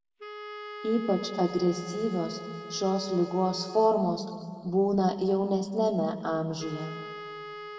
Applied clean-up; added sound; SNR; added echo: none; Wind instrument, woodwind instrument; 15 dB; reverberation time 1.8 s.